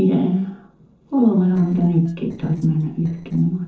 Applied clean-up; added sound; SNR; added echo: neural separator model SepFormer DNS4.